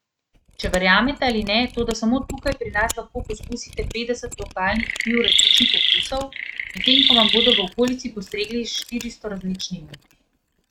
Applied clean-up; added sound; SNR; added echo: neural mask model RNNoise.